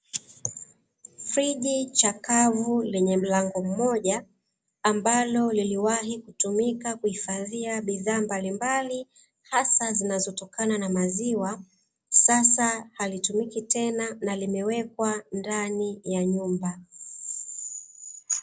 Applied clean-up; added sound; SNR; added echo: none; none; none; none.